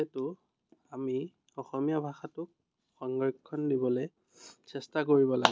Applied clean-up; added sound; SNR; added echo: none; none; none; none.